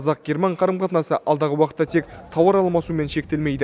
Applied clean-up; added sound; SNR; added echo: none; none; none; none.